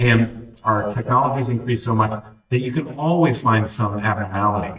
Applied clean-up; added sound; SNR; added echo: neural mask model DeepFilterNet 3.